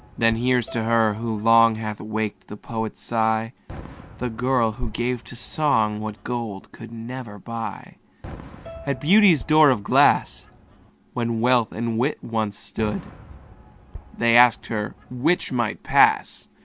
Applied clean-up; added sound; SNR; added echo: none; Fireworks + Bowed string instrument; 20 dB; none.